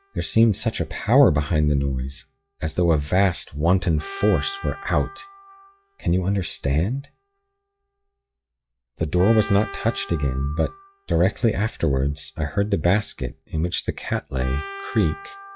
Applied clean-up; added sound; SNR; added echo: classical method log-MMSE.